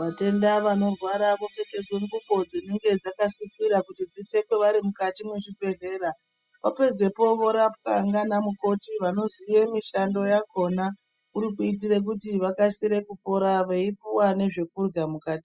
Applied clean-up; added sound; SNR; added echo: classical method spectral subtraction.